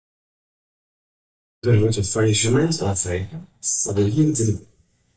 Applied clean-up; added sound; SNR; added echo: neural mask model DeepFilterNet 3.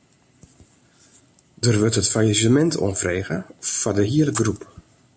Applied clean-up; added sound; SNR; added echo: none; none; none; none.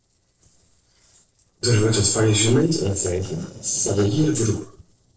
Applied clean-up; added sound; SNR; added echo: neural separator model SepFormer DNS4.